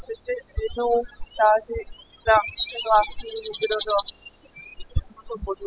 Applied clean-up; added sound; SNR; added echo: classical method spectral subtraction.